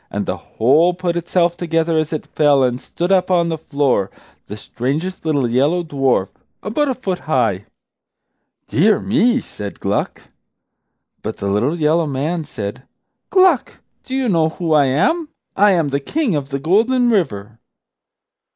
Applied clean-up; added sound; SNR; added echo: neural mask model Resemble Enhance denoiser.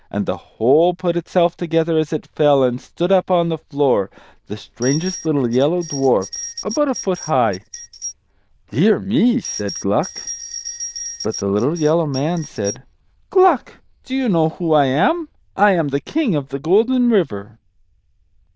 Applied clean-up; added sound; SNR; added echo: neural diffusion model UNIVERSE++.